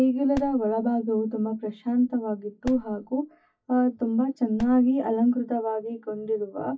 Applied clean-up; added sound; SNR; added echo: classical method WPE with log-MMSE.